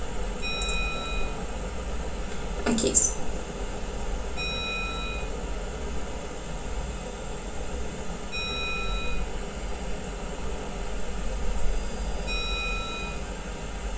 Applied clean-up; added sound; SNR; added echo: none; Bell; 11 dB; reverberation time 0.3 s.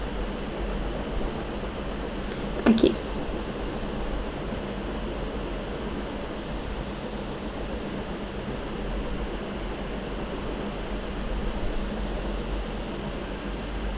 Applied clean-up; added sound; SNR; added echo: none; none; none; none.